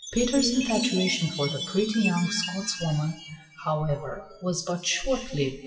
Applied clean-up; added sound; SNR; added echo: classical method WPE with log-MMSE.